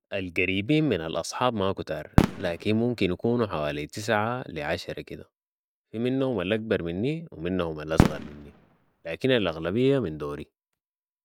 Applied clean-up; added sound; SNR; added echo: none; Fireworks; 2 dB; none.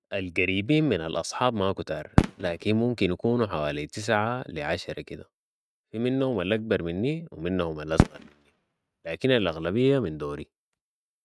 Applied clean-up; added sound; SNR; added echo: neural mask model RNNoise.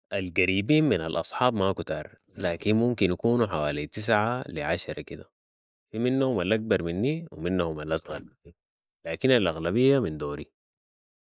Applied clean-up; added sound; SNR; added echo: neural mask model Resemble Enhance denoiser.